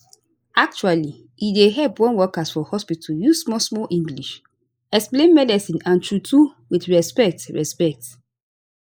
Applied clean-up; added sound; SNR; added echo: neural mask model Resemble Enhance denoiser.